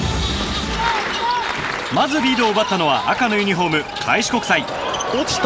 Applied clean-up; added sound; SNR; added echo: none; Engine; 13 dB; none.